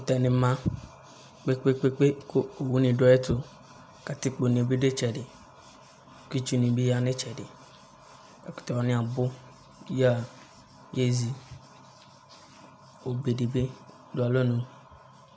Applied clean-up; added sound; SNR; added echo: none; none; none; none.